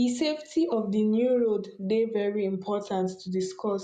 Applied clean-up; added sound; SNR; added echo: neural mask model Resemble Enhance denoiser.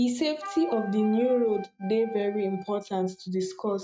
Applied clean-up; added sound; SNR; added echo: neural mask model RNNoise.